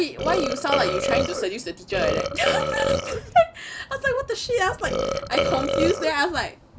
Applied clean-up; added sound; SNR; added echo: none; Burping, eructation; 0 dB; none.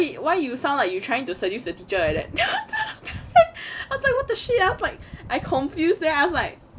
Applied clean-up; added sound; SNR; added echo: none; none; none; none.